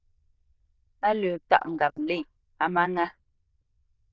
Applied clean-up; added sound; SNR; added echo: neural diffusion model UNIVERSE++.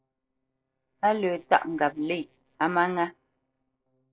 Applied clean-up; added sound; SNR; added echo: neural separator model SepFormer DNS4.